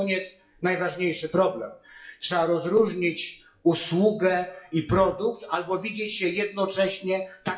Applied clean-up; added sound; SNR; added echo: classical method WPE with log-MMSE.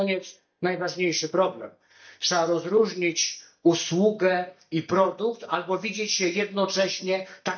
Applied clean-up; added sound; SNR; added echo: neural mask model DeepFilterNet 3.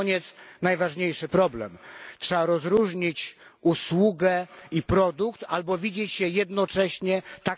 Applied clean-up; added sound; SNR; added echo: none; none; none; none.